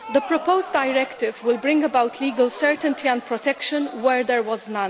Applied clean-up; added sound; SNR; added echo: none; Crowd; 16 dB; none.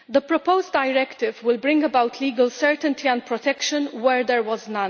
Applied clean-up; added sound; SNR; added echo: none; none; none; none.